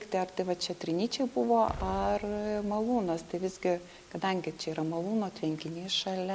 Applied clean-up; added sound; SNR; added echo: none; Explosion; 16 dB; none.